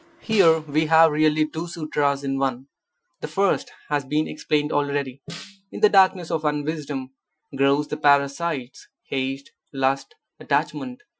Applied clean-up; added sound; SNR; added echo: classical method Wiener filter.